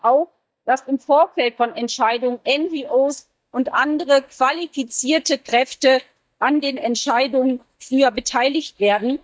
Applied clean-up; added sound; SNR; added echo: neural mask model DeepFilterNet 3.